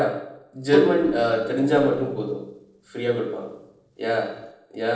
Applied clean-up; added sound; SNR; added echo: neural separator model SepFormer DNS4.